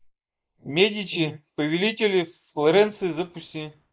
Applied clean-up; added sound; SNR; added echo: neural mask model Resemble Enhance denoiser.